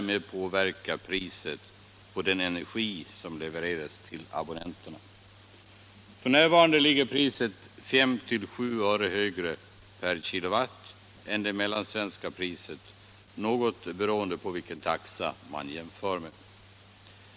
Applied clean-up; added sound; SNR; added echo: none; none; none; none.